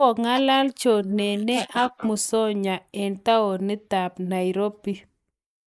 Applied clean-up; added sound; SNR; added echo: neural mask model Resemble Enhance denoiser.